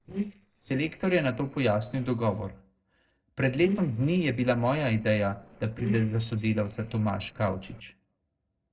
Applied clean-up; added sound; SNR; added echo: neural separator model SepFormer DNS4.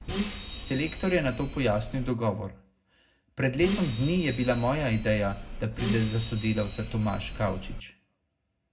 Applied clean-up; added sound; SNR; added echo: none; Bus; 6 dB; reverberation time 0.3 s.